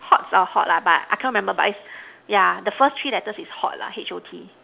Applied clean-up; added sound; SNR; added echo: none; none; none; none.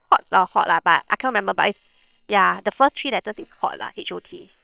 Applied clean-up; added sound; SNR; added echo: neural separator model SepFormer WHAM!.